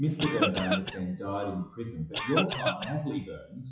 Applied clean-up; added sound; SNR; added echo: classical method WPE with log-MMSE.